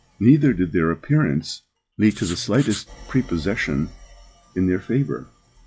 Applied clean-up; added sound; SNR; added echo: classical method log-MMSE.